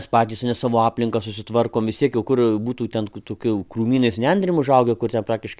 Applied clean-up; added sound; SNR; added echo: none; none; none; none.